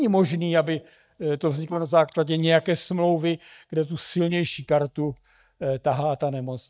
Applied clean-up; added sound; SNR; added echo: neural mask model DeepFilterNet 3.